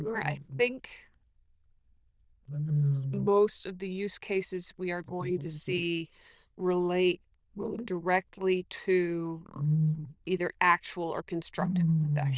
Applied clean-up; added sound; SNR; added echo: neural diffusion model UNIVERSE++.